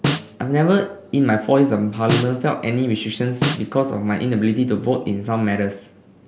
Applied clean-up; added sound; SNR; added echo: none; Snare drum; 6 dB; none.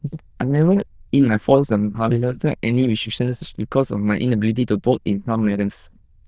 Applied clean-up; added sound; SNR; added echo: neural diffusion model UNIVERSE++.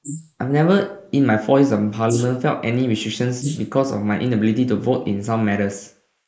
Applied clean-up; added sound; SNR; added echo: neural mask model Resemble Enhance denoiser.